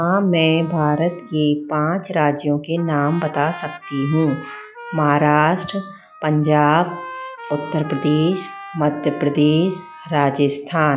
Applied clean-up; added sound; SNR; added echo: classical method log-MMSE.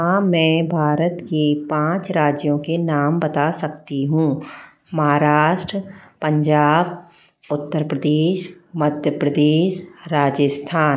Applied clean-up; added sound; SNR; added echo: neural mask model Resemble Enhance denoiser.